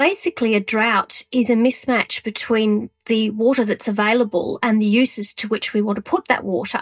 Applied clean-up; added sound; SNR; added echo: neural mask model DeepFilterNet 3.